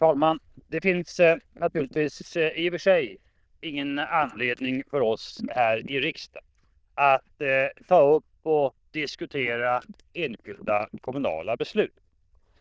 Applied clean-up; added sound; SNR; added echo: neural diffusion model UNIVERSE++.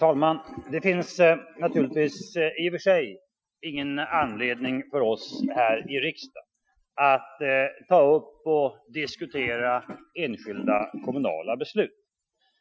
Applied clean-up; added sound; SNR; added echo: classical method Wiener filter.